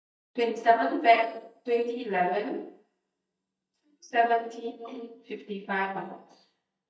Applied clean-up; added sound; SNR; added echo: neural mask model DeepFilterNet 3.